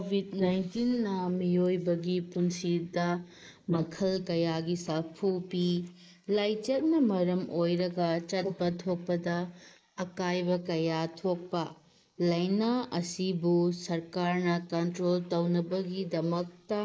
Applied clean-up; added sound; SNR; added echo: neural mask model Resemble Enhance denoiser.